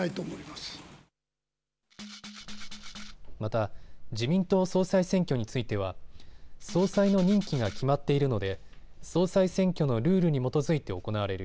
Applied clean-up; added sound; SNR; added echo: none; Rattle (instrument); 17 dB; none.